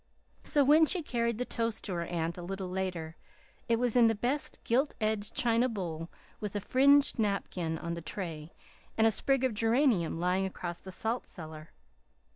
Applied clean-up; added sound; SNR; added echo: none; none; none; none.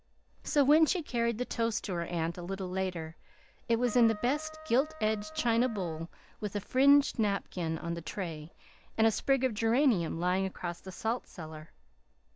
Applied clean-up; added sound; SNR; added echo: none; Trumpet; 17 dB; none.